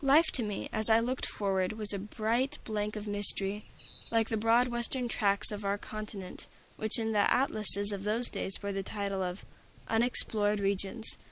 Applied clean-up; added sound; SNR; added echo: neural mask model Resemble Enhance denoiser.